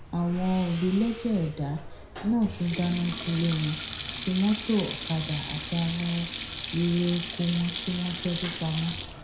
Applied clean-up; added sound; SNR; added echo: none; Sink (filling or washing); 8 dB; reverberation time 0.4 s.